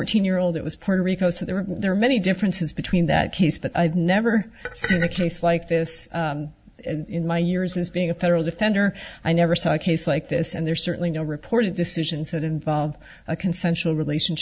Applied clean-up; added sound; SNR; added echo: none; none; none; none.